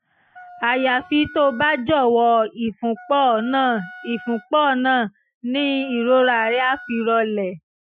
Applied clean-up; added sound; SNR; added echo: classical method Wiener filter.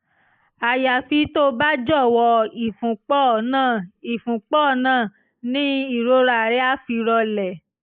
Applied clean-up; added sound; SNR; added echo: neural mask model Resemble Enhance denoiser.